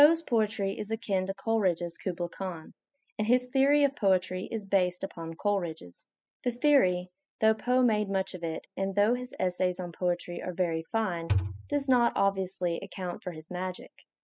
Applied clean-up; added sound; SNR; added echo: classical method spectral subtraction.